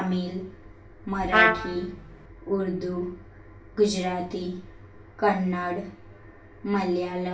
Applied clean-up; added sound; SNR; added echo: none; Trumpet; -5 dB; reverberation time 0.3 s.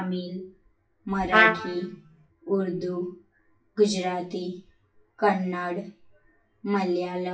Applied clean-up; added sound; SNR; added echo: classical method WPE with log-MMSE.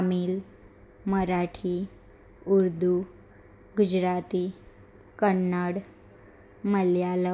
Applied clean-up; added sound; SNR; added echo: none; none; none; none.